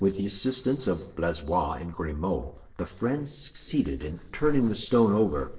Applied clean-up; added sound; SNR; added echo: neural separator model SepFormer DNS4.